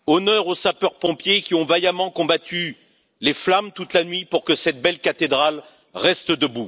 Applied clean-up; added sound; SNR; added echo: none; none; none; none.